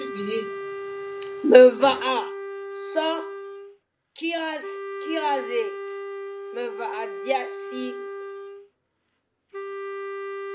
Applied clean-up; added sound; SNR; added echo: none; Wind instrument, woodwind instrument; 9 dB; none.